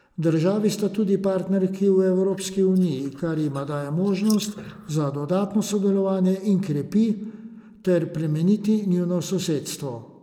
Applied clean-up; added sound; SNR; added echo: neural mask model Resemble Enhance denoiser.